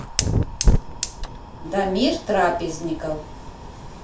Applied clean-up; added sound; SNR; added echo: none; Fire; -1 dB; reverberation time 0.3 s.